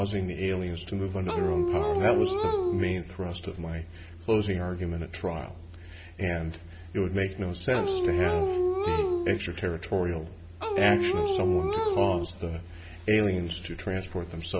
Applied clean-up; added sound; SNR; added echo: none; Dog; -3 dB; none.